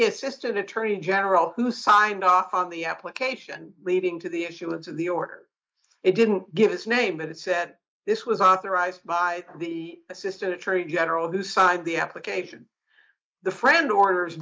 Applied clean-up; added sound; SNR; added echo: neural mask model Resemble Enhance denoiser.